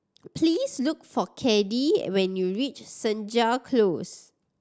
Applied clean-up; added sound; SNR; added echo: none; none; none; none.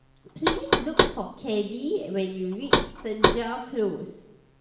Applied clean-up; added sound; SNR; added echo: none; Knock; -4 dB; reverberation time 0.9 s.